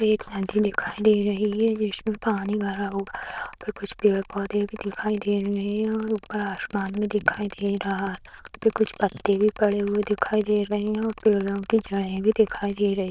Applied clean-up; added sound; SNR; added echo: neural diffusion model UNIVERSE++.